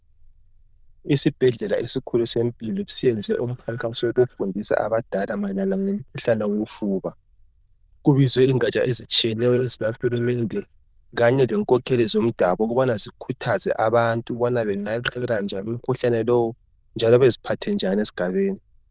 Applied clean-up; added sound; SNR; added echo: neural diffusion model UNIVERSE++.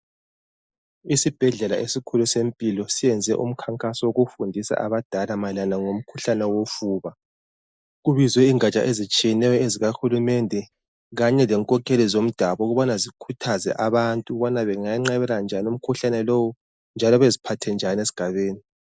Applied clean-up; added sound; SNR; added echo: neural mask model Resemble Enhance denoiser.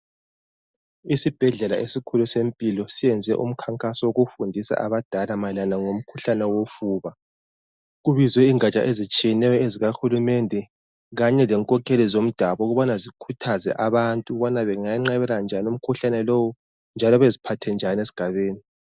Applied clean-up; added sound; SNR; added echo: none; none; none; none.